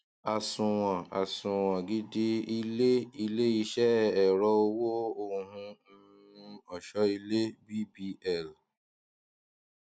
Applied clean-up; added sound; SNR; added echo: none; none; none; none.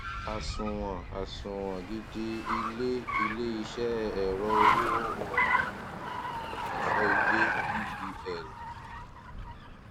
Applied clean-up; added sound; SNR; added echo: none; Car; -5 dB; none.